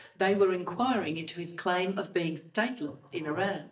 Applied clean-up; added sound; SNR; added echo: neural mask model DeepFilterNet 3.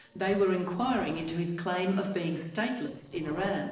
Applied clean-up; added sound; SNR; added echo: neural separator model SepFormer DNS4.